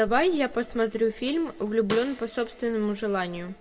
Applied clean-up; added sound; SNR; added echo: none; Snare drum; 15 dB; reverberation time 1.2 s.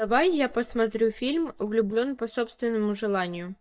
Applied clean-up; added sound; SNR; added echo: neural mask model DeepFilterNet 3.